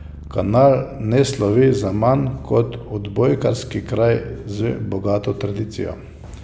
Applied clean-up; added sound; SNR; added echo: none; Purr; 18 dB; none.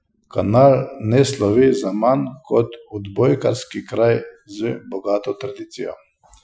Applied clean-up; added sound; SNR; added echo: classical method Wiener filter.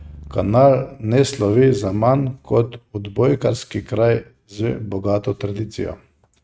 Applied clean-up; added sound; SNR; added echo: neural mask model RNNoise.